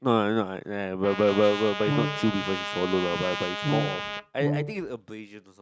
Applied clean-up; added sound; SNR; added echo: none; Brass instrument + Trumpet; 4 dB; none.